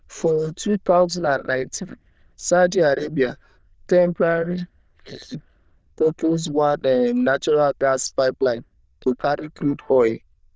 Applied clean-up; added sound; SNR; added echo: neural diffusion model UNIVERSE++.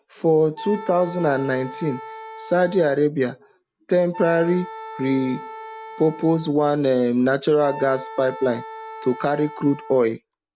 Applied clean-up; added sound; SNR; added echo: none; Wind instrument, woodwind instrument; 15 dB; none.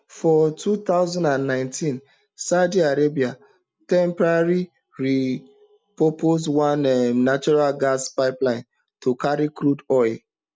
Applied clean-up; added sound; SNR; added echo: none; none; none; none.